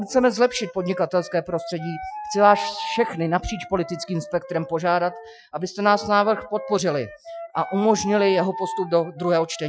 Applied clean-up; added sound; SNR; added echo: classical method Wiener filter.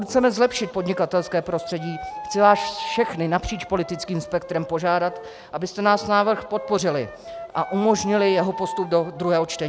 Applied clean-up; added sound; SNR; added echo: none; Wind instrument, woodwind instrument; 13 dB; none.